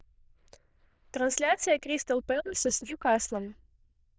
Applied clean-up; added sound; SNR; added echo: neural diffusion model UNIVERSE++.